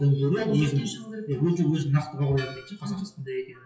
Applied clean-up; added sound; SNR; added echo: classical method WPE with log-MMSE.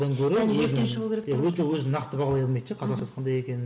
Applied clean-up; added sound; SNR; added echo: none; none; none; none.